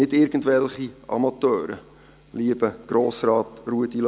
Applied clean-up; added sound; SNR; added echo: none; none; none; none.